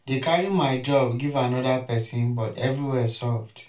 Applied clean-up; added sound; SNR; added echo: none; none; none; reverberation time 0.3 s.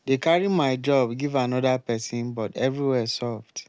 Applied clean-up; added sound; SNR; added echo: none; none; none; none.